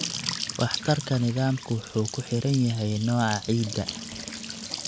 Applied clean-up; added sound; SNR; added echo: none; Trickle, dribble / Bathtub (filling or washing) / Sink (filling or washing) / Gurgling / Splash, splatter; 8 dB; none.